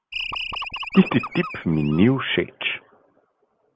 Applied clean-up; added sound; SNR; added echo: none; Animal; 9 dB; none.